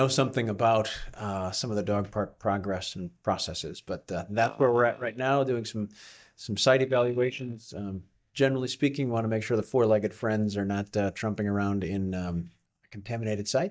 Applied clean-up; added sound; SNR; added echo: neural mask model DeepFilterNet 3.